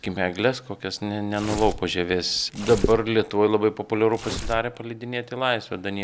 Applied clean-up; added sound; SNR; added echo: none; Tearing; 10 dB; none.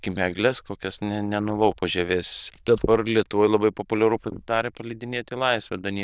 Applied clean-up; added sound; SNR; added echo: neural diffusion model UNIVERSE++.